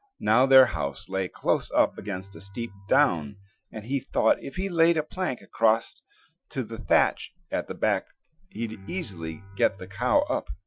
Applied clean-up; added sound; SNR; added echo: classical method Wiener filter.